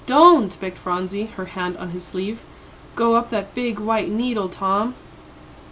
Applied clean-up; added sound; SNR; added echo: none; none; none; none.